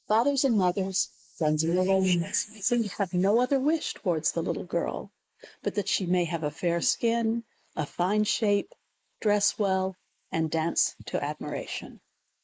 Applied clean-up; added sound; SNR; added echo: neural mask model Resemble Enhance denoiser.